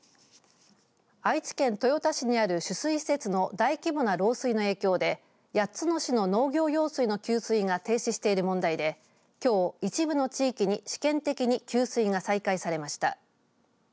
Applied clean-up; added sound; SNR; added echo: none; none; none; none.